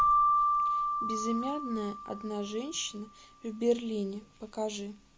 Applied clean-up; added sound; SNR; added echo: none; Keyboard (musical); -3 dB; none.